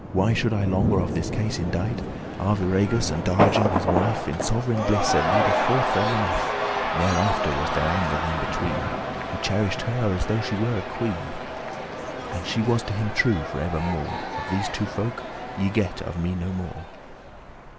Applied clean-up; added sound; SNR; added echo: none; Thunder + Crowd / Cheering; 1 dB; none.